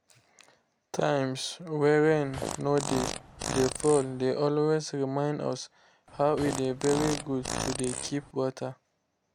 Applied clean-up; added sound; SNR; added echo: none; Fart; 7 dB; none.